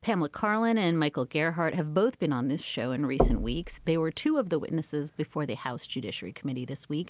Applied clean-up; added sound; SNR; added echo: none; Knock; 4 dB; none.